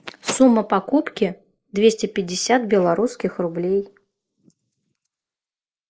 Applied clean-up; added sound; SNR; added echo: neural mask model Resemble Enhance denoiser.